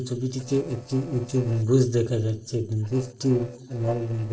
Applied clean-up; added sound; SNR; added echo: neural separator model SepFormer DNS4.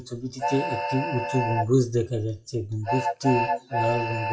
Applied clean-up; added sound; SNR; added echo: classical method WPE with log-MMSE.